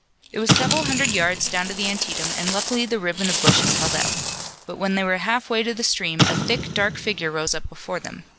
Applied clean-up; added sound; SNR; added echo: none; Coin (dropping) + Explosion; 0 dB; none.